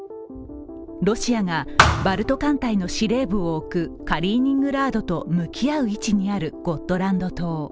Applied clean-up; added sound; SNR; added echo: none; Thump, thud; -1 dB; none.